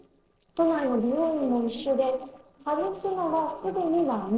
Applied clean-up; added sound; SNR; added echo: neural separator model SepFormer DNS4.